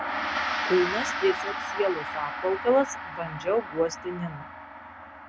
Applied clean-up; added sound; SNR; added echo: none; Gong; 4 dB; none.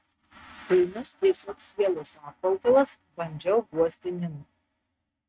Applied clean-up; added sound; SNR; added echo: neural mask model RNNoise.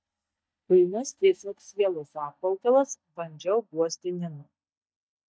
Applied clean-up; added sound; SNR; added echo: neural mask model DeepFilterNet 3.